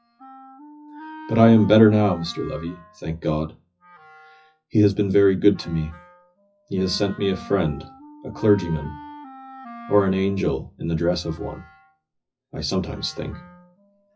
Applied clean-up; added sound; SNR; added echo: classical method WPE with log-MMSE.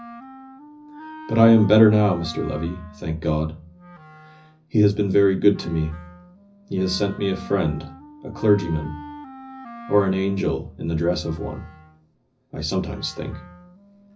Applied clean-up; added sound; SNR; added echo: none; Wind instrument, woodwind instrument; 19 dB; reverberation time 0.4 s.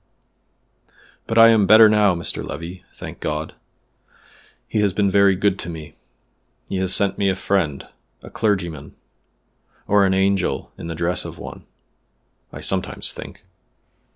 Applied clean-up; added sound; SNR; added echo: none; none; none; none.